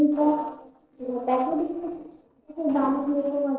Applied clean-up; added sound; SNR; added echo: neural separator model SepFormer DNS4.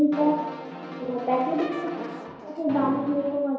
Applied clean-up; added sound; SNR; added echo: none; Brass instrument; 10 dB; reverberation time 1.0 s.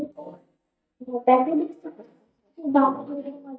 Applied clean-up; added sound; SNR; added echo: neural mask model DeepFilterNet 3.